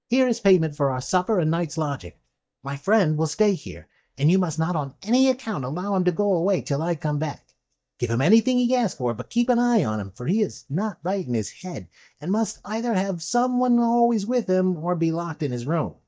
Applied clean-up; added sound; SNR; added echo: neural mask model DeepFilterNet 3.